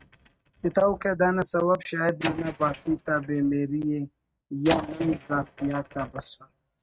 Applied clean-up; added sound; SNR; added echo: neural mask model RNNoise.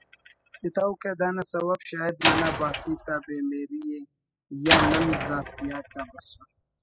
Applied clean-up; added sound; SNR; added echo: classical method spectral subtraction.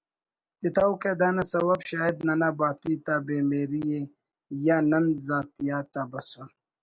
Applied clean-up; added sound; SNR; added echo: none; none; none; none.